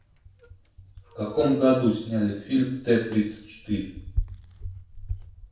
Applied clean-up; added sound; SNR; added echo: none; Bicycle; 11 dB; reverberation time 0.6 s.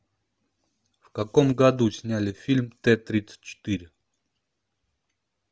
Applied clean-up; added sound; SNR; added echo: none; none; none; none.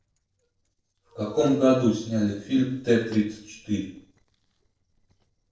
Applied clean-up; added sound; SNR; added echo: neural separator model SepFormer DNS4.